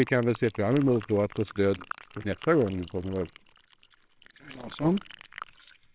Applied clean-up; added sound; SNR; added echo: neural separator model SepFormer WHAMR!.